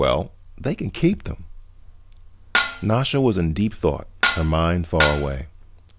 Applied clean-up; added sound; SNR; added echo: none; Dishes, pots, and pans; 0 dB; none.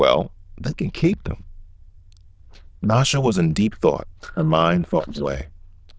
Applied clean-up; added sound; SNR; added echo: neural diffusion model UNIVERSE++.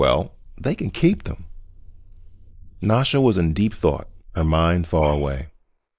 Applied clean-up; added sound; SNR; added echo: neural mask model Resemble Enhance denoiser.